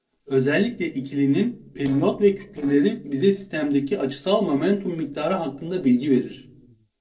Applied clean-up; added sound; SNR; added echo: neural separator model SepFormer DNS4.